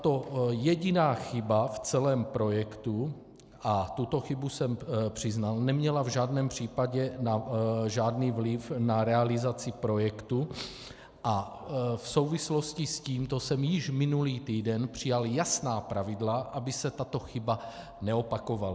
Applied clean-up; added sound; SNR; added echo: none; none; none; none.